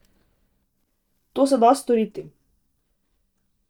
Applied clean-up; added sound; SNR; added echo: neural mask model DeepFilterNet 3.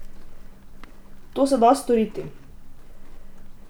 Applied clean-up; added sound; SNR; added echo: none; Livestock, farm animals, working animals; 11 dB; none.